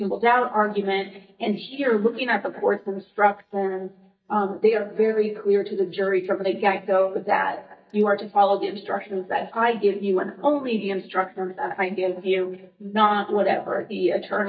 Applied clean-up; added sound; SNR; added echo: neural mask model DeepFilterNet 3.